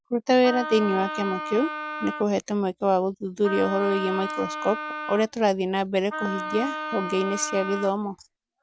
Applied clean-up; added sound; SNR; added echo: none; Wind instrument, woodwind instrument; 8 dB; none.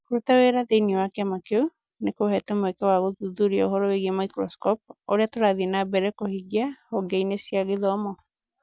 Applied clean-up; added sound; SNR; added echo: none; none; none; none.